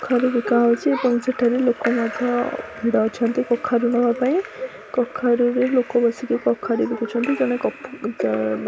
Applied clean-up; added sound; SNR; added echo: none; Drip / Trickle, dribble / Splash, splatter; 15 dB; none.